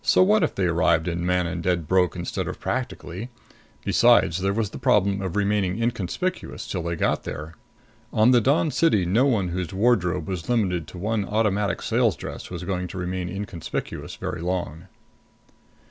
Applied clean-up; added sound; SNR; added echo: none; none; none; none.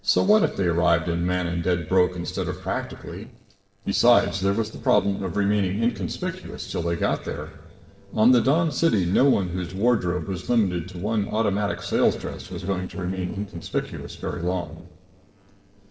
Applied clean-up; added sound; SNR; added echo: neural separator model SepFormer DNS4.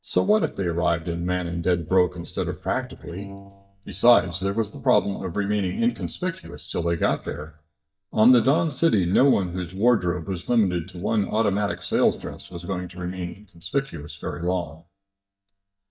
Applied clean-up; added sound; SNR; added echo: neural mask model DeepFilterNet 3.